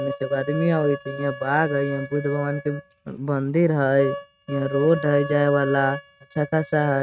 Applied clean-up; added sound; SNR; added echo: neural mask model RNNoise.